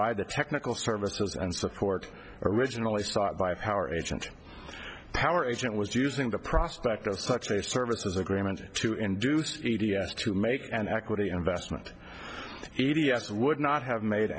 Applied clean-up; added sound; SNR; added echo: none; none; none; none.